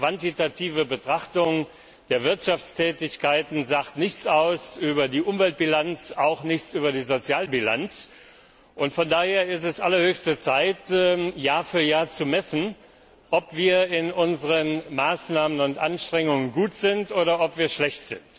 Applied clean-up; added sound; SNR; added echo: none; none; none; none.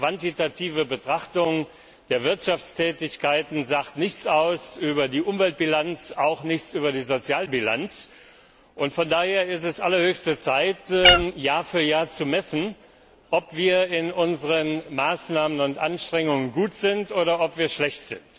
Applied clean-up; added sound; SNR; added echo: none; Meow; -4 dB; none.